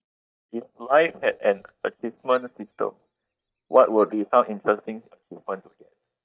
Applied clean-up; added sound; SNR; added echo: neural mask model DeepFilterNet 3.